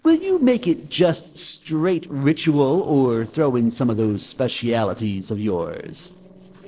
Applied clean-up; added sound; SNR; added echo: neural separator model SepFormer DNS4.